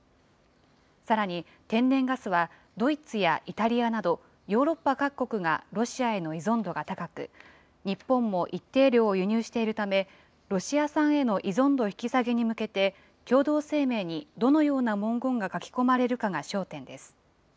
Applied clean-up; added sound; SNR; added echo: none; none; none; none.